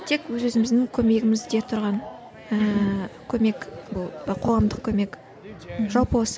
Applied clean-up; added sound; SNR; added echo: none; Chatter; 18 dB; none.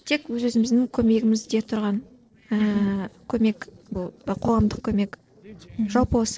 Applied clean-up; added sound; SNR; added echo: neural separator model SepFormer DNS4.